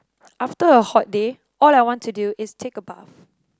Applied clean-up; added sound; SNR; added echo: none; none; none; none.